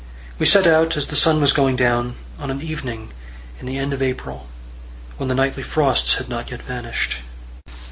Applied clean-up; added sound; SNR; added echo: none; none; none; none.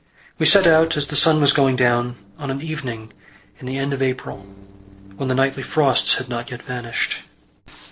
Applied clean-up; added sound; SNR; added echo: neural separator model SepFormer DNS4.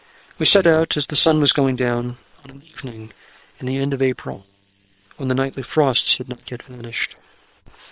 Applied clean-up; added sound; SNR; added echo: neural separator model SepFormer WHAM!.